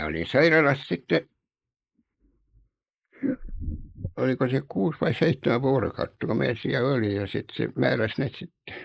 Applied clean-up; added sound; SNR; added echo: neural mask model Resemble Enhance denoiser.